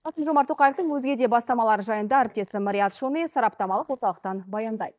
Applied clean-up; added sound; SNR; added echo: neural mask model DeepFilterNet 3.